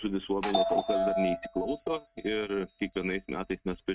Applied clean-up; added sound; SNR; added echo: neural mask model RNNoise.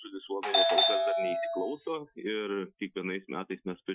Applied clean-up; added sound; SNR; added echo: classical method Wiener filter.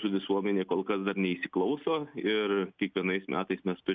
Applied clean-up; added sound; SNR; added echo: none; none; none; none.